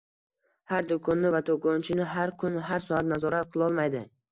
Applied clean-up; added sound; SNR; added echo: none; none; none; none.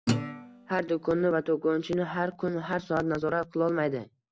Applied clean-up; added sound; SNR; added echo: none; Guitar; 5 dB; none.